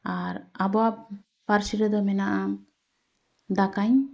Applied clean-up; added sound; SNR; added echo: neural mask model Resemble Enhance denoiser.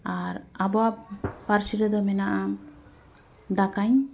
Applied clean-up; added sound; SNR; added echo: none; Gunshot, gunfire; 17 dB; none.